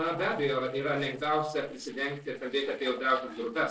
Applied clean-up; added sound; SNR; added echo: neural separator model SepFormer DNS4.